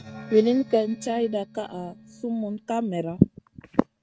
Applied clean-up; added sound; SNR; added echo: neural mask model RNNoise.